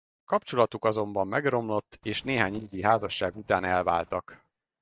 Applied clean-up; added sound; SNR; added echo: neural mask model DeepFilterNet 3.